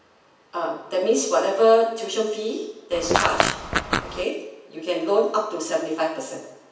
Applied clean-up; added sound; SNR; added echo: none; Fart; 0 dB; reverberation time 0.9 s.